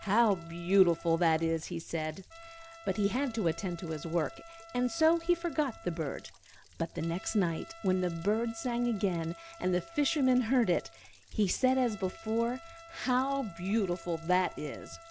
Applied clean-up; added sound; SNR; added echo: none; Trumpet + Stream / Trickle, dribble / Splash, splatter; 19 dB; none.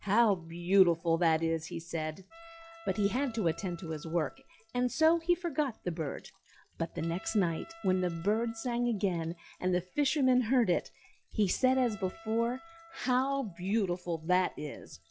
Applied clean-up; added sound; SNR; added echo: classical method log-MMSE.